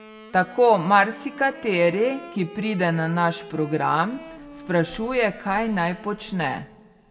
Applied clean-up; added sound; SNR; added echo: none; Wind instrument, woodwind instrument; 19 dB; reverberation time 1.8 s.